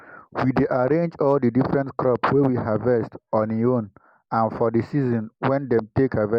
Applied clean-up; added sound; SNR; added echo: none; none; none; none.